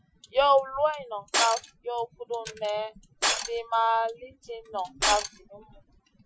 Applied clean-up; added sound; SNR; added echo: classical method Wiener filter.